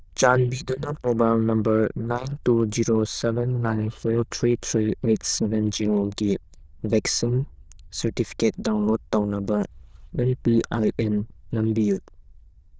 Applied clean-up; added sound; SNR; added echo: neural diffusion model UNIVERSE++.